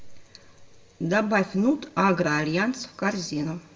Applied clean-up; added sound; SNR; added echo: none; none; none; reverberation time 0.7 s.